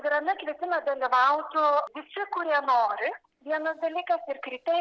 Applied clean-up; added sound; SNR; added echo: none; none; none; none.